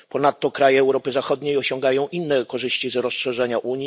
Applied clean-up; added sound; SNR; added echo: none; none; none; none.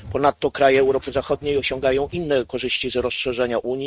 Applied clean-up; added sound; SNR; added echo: neural mask model RNNoise.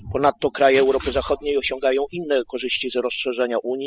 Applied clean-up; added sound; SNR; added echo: classical method spectral subtraction.